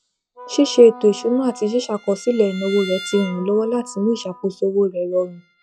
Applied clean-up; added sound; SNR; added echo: classical method log-MMSE.